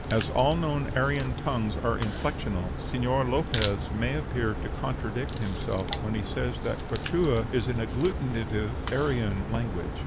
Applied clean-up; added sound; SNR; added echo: none; Crack; 2 dB; none.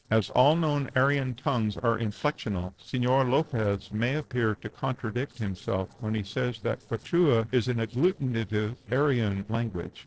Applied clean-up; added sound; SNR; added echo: neural separator model SepFormer DNS4.